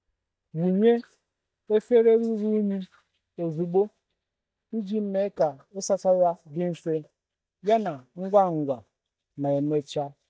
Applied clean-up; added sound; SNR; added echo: neural mask model DeepFilterNet 3.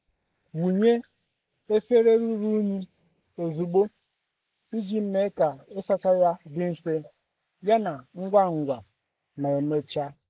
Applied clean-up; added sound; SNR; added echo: neural mask model Resemble Enhance denoiser.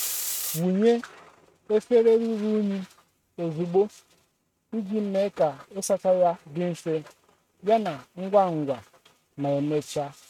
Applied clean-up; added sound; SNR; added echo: neural mask model RNNoise.